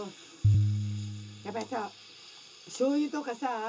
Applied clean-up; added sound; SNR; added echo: none; Piano; -5 dB; reverberation time 0.2 s.